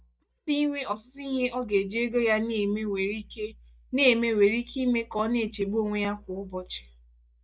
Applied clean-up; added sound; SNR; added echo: neural mask model DeepFilterNet 3.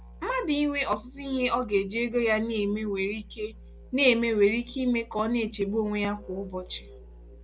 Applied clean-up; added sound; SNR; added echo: none; Musical instrument; 19 dB; none.